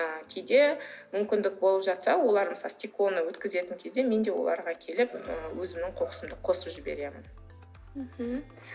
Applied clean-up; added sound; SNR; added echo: none; none; none; none.